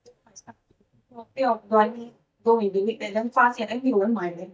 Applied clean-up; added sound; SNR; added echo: neural mask model DeepFilterNet 3.